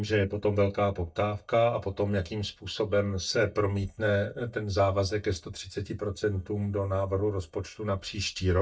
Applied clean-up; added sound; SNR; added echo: neural mask model DeepFilterNet 3.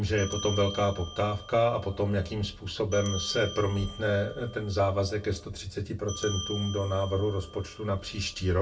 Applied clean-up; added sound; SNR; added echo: none; Bell; 14 dB; reverberation time 0.2 s.